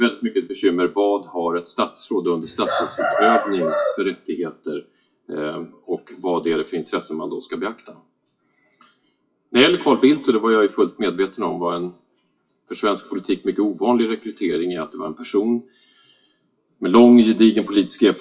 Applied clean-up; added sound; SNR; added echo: classical method WPE with log-MMSE.